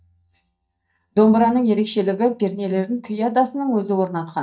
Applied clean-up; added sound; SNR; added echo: neural mask model DeepFilterNet 3.